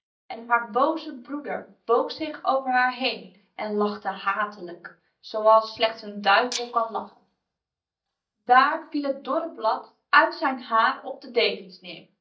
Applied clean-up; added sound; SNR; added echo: neural mask model DeepFilterNet 3.